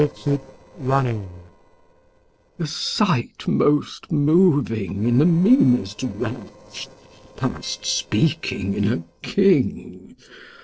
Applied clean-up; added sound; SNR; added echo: neural separator model SepFormer DNS4.